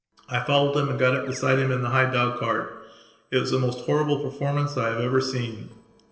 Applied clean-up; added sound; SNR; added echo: neural separator model SepFormer DNS4.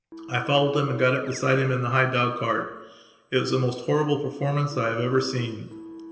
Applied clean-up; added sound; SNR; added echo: none; Keyboard (musical); 19 dB; reverberation time 1.4 s.